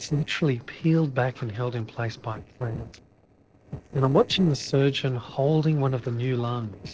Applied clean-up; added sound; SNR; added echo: neural separator model SepFormer DNS4.